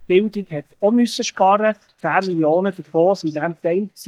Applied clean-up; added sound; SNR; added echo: neural mask model DeepFilterNet 3.